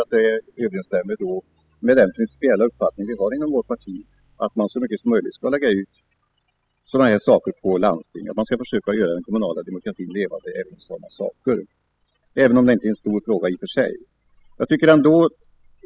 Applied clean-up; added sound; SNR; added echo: classical method spectral subtraction.